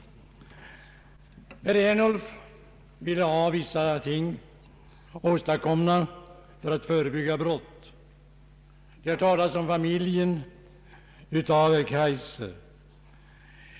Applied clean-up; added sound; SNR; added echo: none; none; none; none.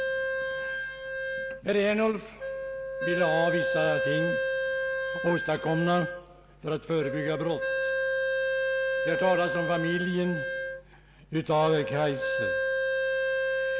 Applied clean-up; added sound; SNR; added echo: none; Wind instrument, woodwind instrument; 0 dB; none.